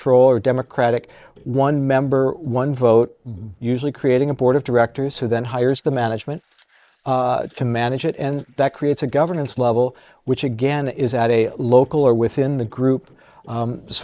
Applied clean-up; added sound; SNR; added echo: neural mask model Resemble Enhance denoiser.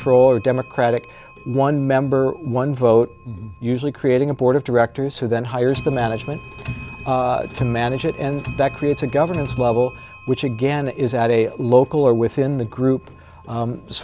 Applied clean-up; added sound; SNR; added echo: none; Clock; 13 dB; none.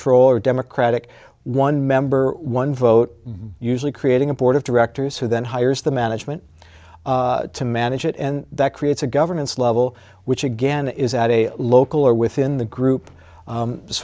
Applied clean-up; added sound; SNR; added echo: none; none; none; none.